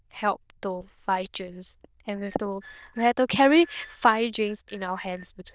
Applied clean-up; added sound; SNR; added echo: neural diffusion model UNIVERSE++.